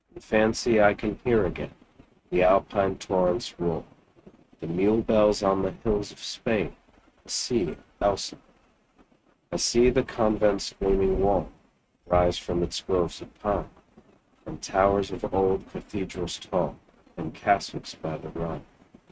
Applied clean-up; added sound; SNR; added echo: neural mask model RNNoise.